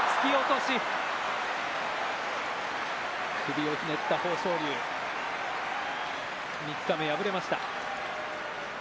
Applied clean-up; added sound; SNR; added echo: none; none; none; none.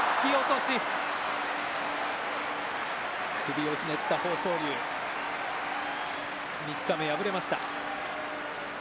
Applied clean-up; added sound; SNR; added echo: none; Piano; 19 dB; none.